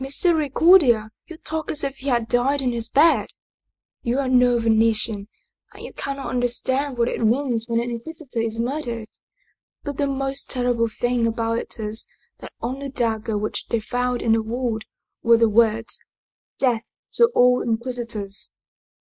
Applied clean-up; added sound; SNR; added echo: neural mask model Resemble Enhance denoiser.